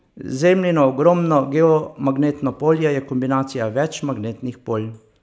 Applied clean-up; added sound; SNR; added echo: none; none; none; none.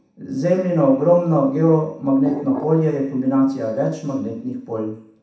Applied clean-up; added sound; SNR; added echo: none; Glass; 14 dB; reverberation time 0.7 s.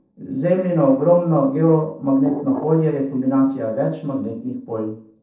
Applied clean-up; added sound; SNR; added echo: neural separator model SepFormer DNS4.